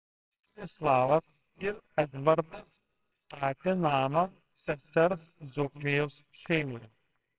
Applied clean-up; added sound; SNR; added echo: neural separator model SepFormer WHAMR!.